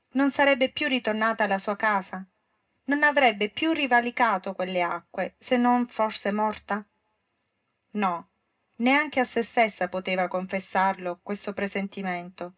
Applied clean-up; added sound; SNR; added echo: none; none; none; reverberation time 0.2 s.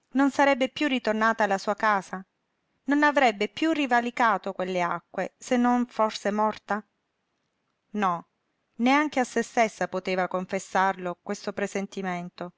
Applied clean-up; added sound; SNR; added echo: none; none; none; none.